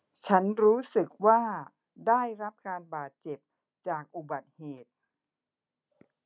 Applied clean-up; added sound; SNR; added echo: none; none; none; none.